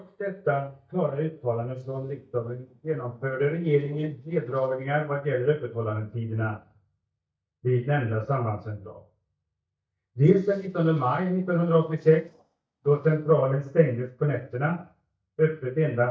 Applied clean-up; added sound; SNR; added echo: neural mask model DeepFilterNet 3.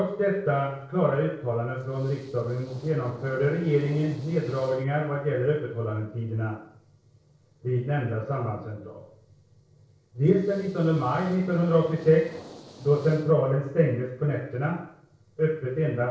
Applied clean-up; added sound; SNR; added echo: neural separator model SepFormer DNS4.